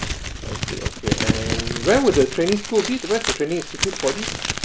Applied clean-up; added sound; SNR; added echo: none; Crumpling, crinkling; 3 dB; none.